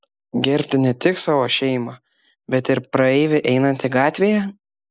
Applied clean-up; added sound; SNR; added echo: none; none; none; none.